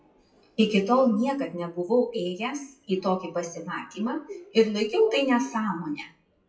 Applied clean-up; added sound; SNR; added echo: classical method WPE with log-MMSE.